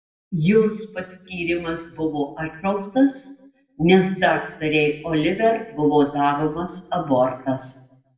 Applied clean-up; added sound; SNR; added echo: neural separator model SepFormer DNS4.